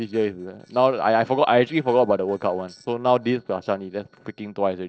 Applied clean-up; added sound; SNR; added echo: neural separator model SepFormer DNS4.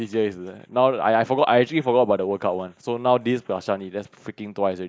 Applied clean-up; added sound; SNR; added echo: neural mask model Resemble Enhance denoiser.